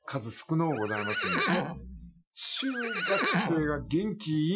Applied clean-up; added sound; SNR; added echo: classical method Wiener filter.